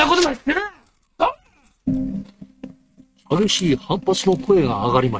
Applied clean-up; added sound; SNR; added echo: neural mask model RNNoise.